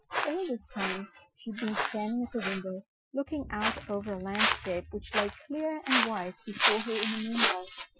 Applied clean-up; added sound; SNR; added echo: classical method Wiener filter.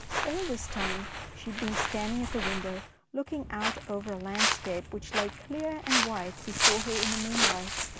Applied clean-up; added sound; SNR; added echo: none; Walk, footsteps; -3 dB; none.